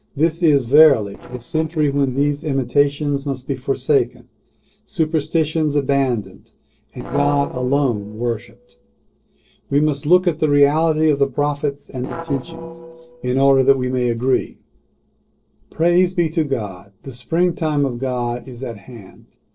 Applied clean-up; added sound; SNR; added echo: neural separator model SepFormer DNS4.